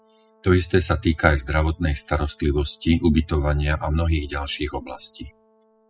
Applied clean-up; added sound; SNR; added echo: classical method spectral subtraction.